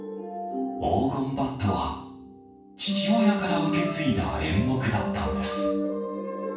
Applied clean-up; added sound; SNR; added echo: none; Telephone; 20 dB; reverberation time 0.7 s.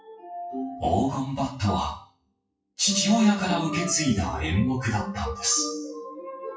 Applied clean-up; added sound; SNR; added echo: classical method WPE with log-MMSE.